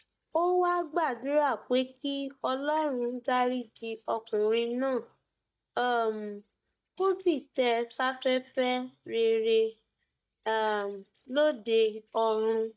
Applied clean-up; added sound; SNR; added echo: neural mask model DeepFilterNet 3.